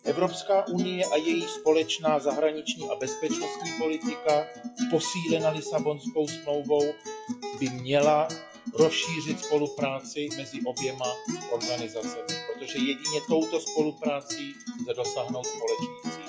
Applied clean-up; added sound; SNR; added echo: classical method WPE with log-MMSE.